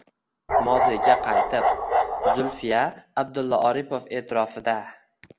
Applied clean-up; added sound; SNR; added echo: none; Bark; -4 dB; none.